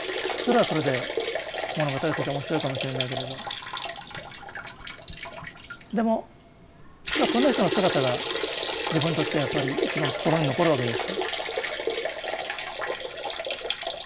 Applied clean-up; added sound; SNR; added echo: none; Liquid; 1 dB; none.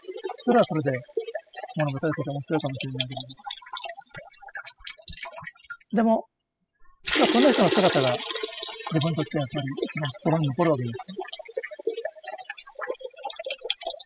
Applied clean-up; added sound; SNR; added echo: classical method spectral subtraction.